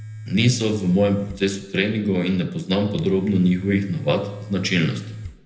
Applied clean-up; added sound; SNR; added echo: none; Domestic sounds, home sounds; 15 dB; reverberation time 0.6 s.